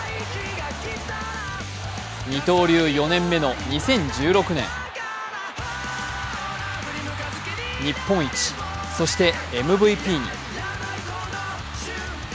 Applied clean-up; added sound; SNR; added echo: none; none; none; none.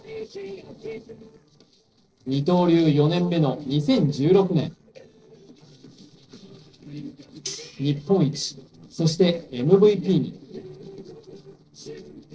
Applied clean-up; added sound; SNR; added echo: neural separator model SepFormer DNS4.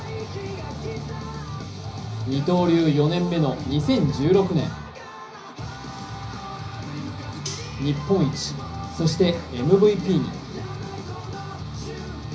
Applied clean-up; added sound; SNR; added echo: none; Cutlery, silverware; 17 dB; reverberation time 0.5 s.